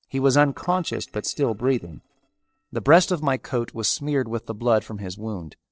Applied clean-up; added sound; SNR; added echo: neural separator model SepFormer DNS4.